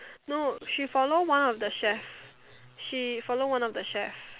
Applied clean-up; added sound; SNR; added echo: none; none; none; none.